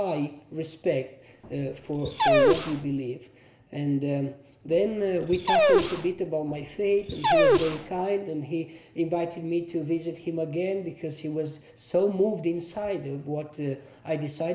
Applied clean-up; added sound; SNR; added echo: none; Dog; -4 dB; reverberation time 2.1 s.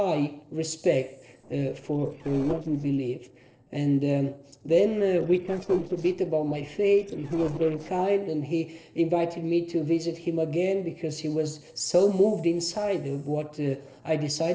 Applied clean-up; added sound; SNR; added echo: neural separator model SepFormer DNS4.